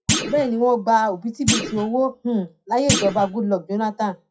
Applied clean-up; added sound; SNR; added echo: classical method WPE with log-MMSE.